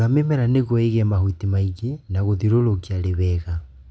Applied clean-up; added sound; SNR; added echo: none; none; none; none.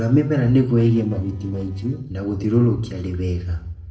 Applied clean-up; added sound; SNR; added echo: neural separator model SepFormer DNS4.